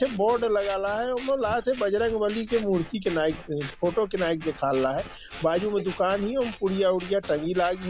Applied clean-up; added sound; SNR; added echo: none; Scissors; 14 dB; none.